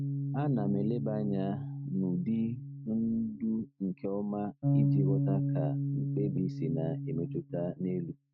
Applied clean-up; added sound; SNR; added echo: neural mask model RNNoise.